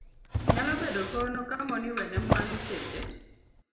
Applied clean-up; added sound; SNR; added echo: none; Drawer open or close; -1 dB; reverberation time 0.8 s.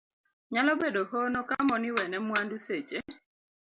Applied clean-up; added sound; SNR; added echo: none; none; none; none.